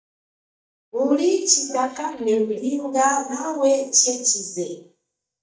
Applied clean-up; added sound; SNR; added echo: neural mask model DeepFilterNet 3.